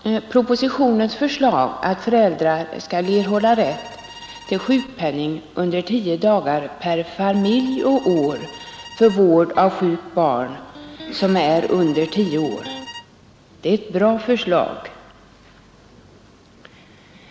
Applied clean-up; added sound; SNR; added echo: none; Electric guitar + Bowed string instrument; 19 dB; none.